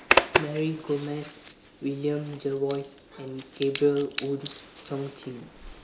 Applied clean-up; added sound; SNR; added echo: none; Zipper (clothing); 2 dB; none.